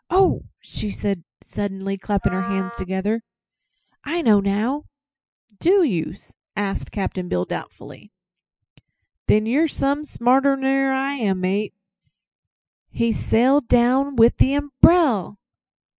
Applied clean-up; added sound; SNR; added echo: classical method spectral subtraction.